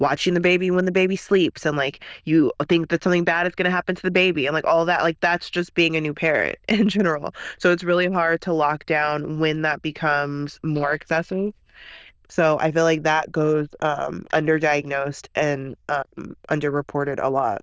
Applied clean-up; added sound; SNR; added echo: neural diffusion model UNIVERSE++.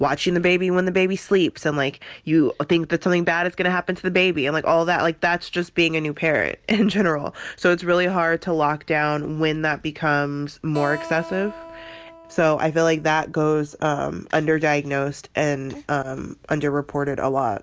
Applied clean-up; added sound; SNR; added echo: none; Acoustic guitar; 17 dB; none.